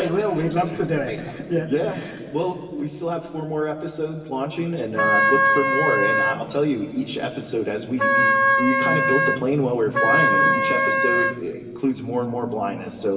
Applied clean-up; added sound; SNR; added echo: none; Wind instrument, woodwind instrument; -5 dB; reverberation time 2.4 s.